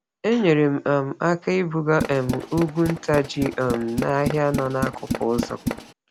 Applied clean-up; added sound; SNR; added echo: none; Tools; 6 dB; none.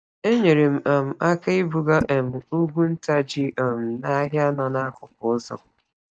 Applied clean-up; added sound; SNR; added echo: neural mask model DeepFilterNet 3.